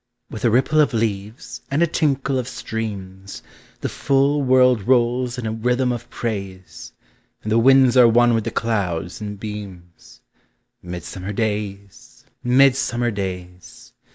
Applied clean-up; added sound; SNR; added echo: none; none; none; none.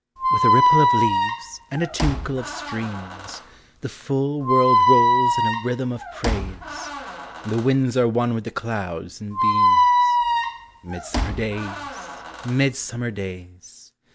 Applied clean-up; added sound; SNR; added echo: none; Squeak; -4 dB; none.